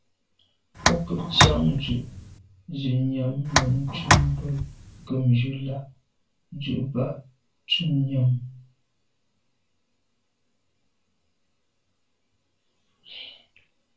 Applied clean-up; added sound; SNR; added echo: none; Tick; -4 dB; reverberation time 0.2 s.